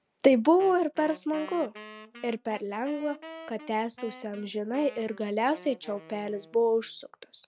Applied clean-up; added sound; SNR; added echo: none; Wind instrument, woodwind instrument; 19 dB; none.